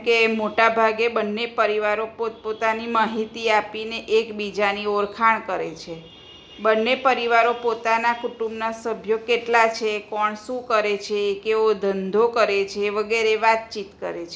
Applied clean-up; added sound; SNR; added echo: none; none; none; none.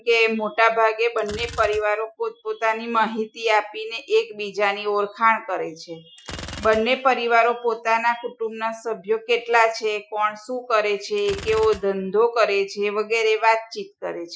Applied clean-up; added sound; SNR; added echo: classical method Wiener filter.